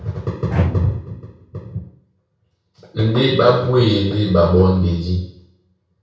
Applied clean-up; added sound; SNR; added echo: none; Bowed string instrument; 14 dB; reverberation time 0.6 s.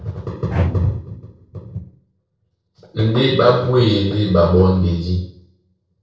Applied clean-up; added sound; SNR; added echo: neural separator model SepFormer DNS4.